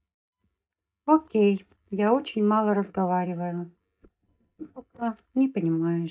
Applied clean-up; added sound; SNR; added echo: neural mask model DeepFilterNet 3.